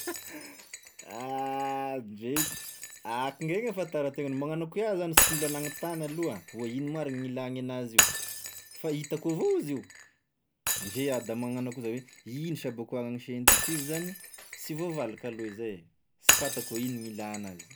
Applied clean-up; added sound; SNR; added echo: none; Shatter; -1 dB; none.